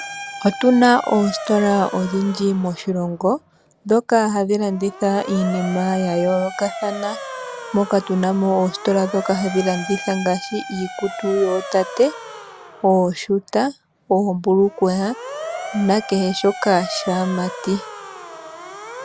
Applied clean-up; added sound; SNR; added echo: none; Motor vehicle (road) / Siren; 12 dB; none.